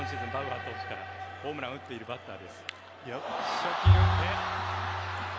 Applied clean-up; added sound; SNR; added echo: none; Bowed string instrument; -3 dB; none.